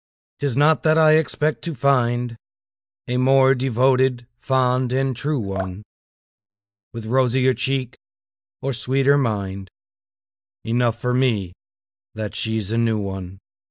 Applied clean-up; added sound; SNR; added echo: neural mask model DeepFilterNet 3.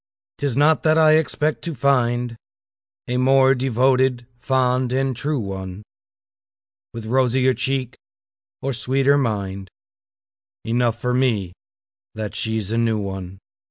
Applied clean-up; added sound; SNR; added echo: none; none; none; none.